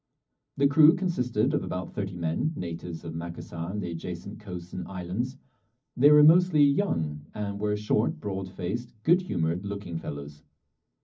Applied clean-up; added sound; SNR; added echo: none; none; none; reverberation time 0.4 s.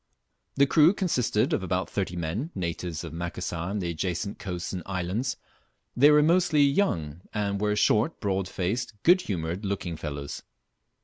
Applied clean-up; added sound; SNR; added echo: none; none; none; none.